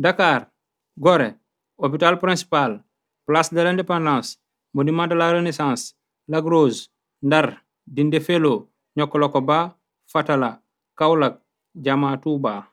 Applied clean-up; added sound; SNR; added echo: none; none; none; none.